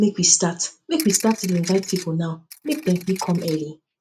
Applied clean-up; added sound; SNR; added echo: neural mask model RNNoise.